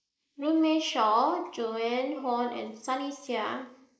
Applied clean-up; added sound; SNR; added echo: neural mask model Resemble Enhance denoiser.